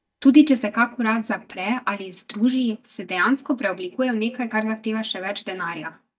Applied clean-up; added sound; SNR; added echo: neural mask model DeepFilterNet 3.